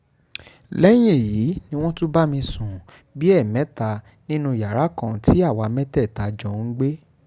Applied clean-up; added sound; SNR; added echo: none; Car; 16 dB; none.